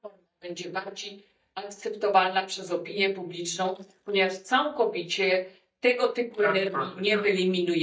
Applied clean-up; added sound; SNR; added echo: neural mask model DeepFilterNet 3.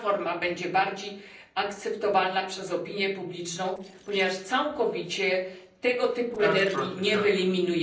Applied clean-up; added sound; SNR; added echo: neural separator model SepFormer DNS4.